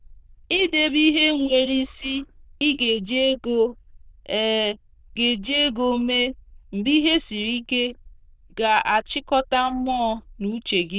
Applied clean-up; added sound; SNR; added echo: neural diffusion model UNIVERSE++.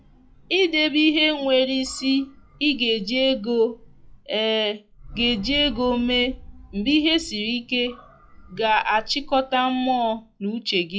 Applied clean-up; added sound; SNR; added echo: classical method log-MMSE.